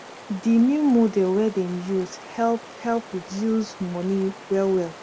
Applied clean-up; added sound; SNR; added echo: none; Stream; 18 dB; none.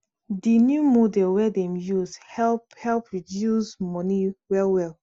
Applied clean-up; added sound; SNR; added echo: none; none; none; none.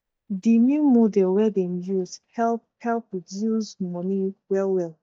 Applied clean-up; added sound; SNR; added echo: neural mask model DeepFilterNet 3.